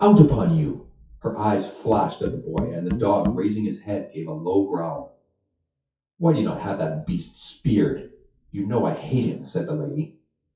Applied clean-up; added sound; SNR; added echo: classical method WPE with log-MMSE.